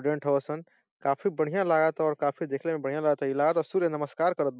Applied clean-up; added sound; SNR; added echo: none; none; none; none.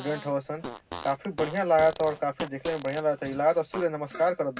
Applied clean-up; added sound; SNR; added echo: none; Fart; 14 dB; reverberation time 0.4 s.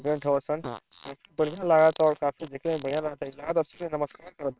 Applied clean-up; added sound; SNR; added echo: neural separator model SepFormer WHAMR!.